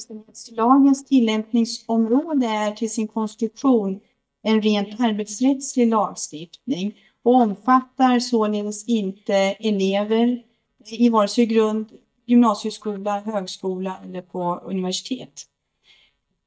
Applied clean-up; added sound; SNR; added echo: neural mask model DeepFilterNet 3.